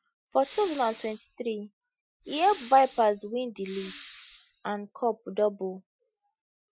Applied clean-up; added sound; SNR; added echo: classical method Wiener filter.